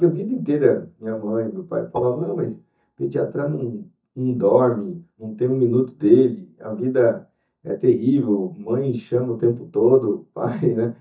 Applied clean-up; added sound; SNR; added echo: neural mask model DeepFilterNet 3.